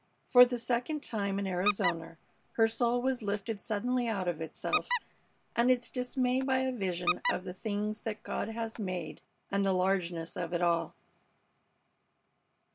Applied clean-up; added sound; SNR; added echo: none; Squeak; 5 dB; none.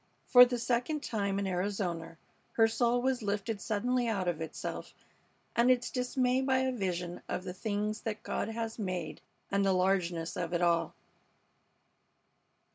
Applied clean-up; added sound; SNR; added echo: none; none; none; none.